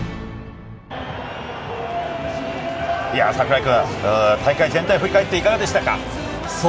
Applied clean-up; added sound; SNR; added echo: none; Dog; 9 dB; none.